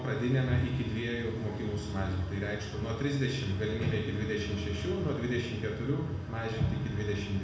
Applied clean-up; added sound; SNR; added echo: none; none; none; reverberation time 1.0 s.